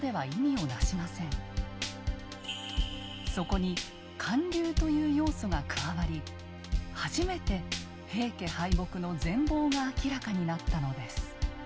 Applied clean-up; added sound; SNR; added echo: none; Drum / Drum kit; 3 dB; none.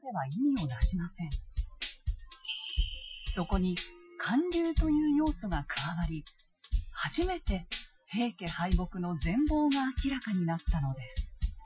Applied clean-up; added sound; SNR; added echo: classical method Wiener filter.